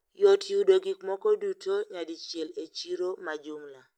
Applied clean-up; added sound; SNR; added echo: none; none; none; none.